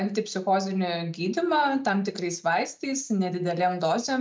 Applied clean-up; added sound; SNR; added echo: none; none; none; none.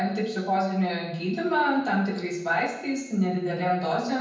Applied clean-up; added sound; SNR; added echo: none; none; none; reverberation time 0.9 s.